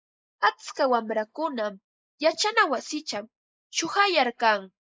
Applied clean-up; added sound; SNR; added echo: neural mask model Resemble Enhance denoiser.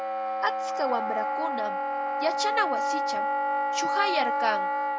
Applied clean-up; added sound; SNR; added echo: none; Wind instrument, woodwind instrument; -4 dB; none.